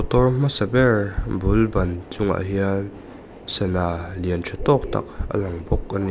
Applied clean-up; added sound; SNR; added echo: none; Subway, metro, underground; 19 dB; none.